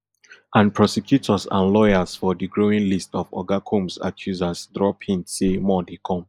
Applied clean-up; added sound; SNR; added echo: neural mask model Resemble Enhance denoiser.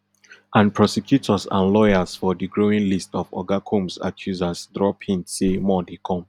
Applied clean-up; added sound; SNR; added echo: none; Whoosh, swoosh, swish; 14 dB; none.